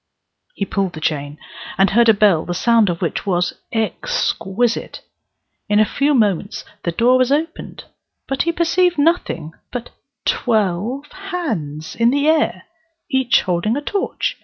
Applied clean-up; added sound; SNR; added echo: none; none; none; none.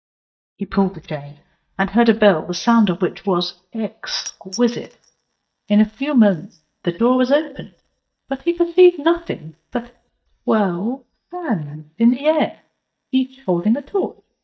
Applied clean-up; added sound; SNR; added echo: neural mask model DeepFilterNet 3.